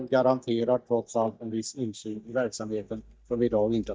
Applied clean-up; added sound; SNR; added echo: neural mask model DeepFilterNet 3.